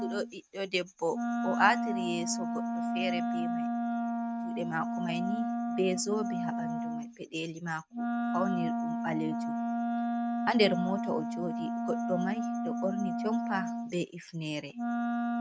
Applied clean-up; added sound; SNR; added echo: neural mask model RNNoise.